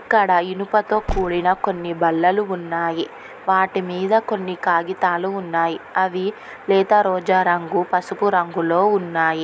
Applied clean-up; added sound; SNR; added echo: none; Car; 11 dB; none.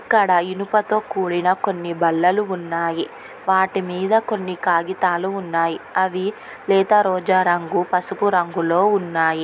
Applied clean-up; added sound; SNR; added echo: none; none; none; none.